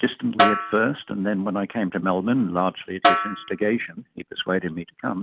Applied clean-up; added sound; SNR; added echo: none; Snare drum; 1 dB; none.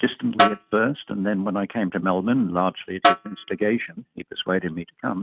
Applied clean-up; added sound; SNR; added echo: neural mask model RNNoise.